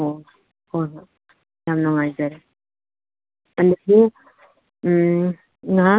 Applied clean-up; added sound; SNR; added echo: none; none; none; none.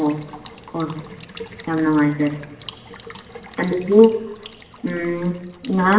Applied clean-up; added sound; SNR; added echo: none; Water tap, faucet / Water / Liquid; 19 dB; reverberation time 0.8 s.